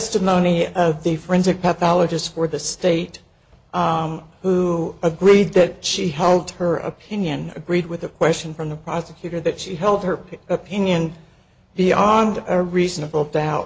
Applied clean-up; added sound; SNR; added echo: none; none; none; none.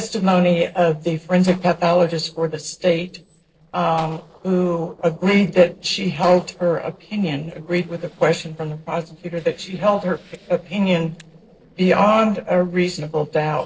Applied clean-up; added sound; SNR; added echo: neural separator model SepFormer DNS4.